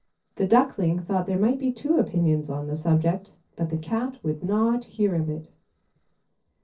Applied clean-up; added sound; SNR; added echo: neural separator model SepFormer DNS4.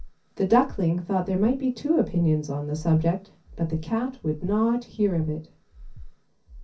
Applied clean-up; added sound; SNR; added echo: none; Breathing; 16 dB; reverberation time 0.3 s.